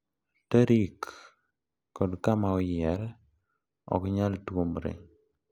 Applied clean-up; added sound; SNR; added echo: none; none; none; none.